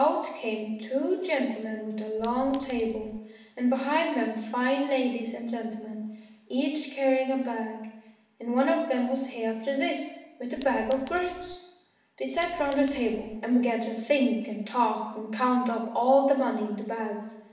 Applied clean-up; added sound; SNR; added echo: none; Chink, clink; 11 dB; reverberation time 0.9 s.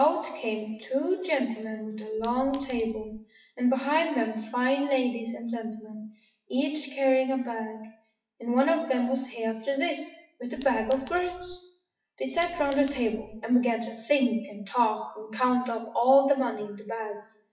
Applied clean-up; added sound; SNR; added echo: classical method WPE with log-MMSE.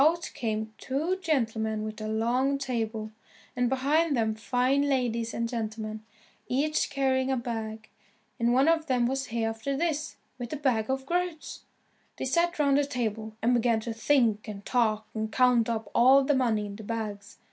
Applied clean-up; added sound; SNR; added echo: none; none; none; none.